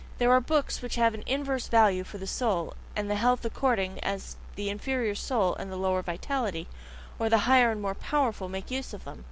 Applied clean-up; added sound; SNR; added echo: none; none; none; none.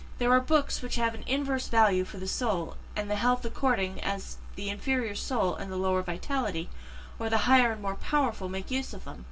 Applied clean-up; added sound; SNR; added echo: none; none; none; reverberation time 0.2 s.